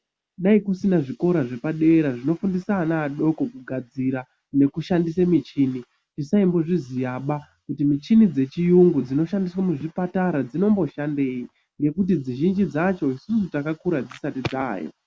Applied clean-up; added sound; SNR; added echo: none; none; none; none.